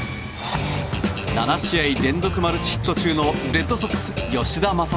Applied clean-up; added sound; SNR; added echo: none; none; none; none.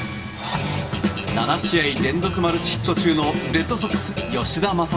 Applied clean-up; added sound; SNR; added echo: none; none; none; reverberation time 0.6 s.